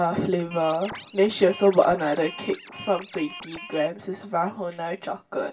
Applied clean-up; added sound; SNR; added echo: none; Scratching (performance technique); 15 dB; reverberation time 0.2 s.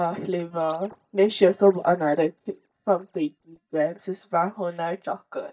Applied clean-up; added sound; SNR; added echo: neural mask model DeepFilterNet 3.